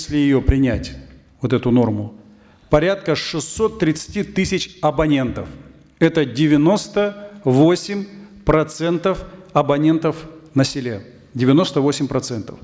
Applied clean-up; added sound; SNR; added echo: none; none; none; none.